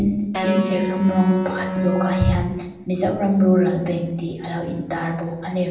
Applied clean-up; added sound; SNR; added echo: none; Electric guitar; 3 dB; reverberation time 0.7 s.